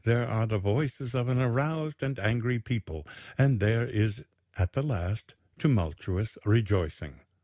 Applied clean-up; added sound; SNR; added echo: none; none; none; none.